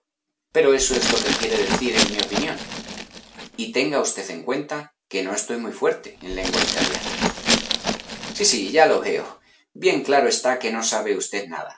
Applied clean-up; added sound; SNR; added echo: none; Glass; 2 dB; none.